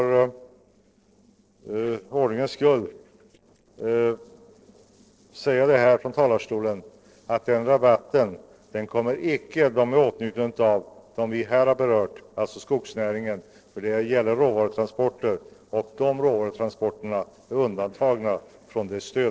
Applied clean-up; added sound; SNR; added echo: neural separator model SepFormer DNS4.